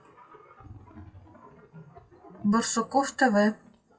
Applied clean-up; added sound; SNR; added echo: classical method WPE with log-MMSE.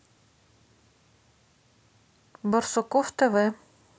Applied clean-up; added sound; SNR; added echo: none; none; none; none.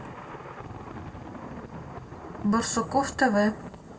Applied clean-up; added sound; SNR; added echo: none; Thunder; 10 dB; reverberation time 0.2 s.